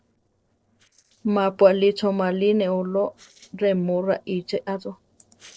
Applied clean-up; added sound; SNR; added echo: neural separator model SepFormer DNS4.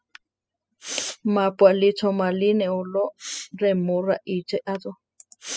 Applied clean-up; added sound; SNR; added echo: classical method spectral subtraction.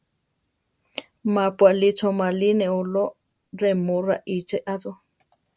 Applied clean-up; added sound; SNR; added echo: none; none; none; none.